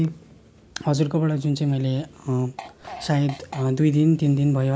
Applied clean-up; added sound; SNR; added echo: none; Fart; 17 dB; none.